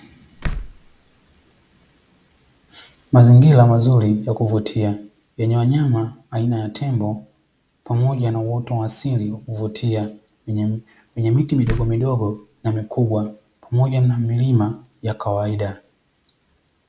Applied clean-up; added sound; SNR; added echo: none; Slam; 10 dB; none.